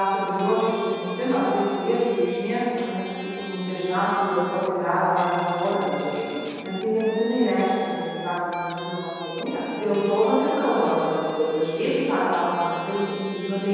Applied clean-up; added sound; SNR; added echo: none; Guitar; 16 dB; reverberation time 2.1 s.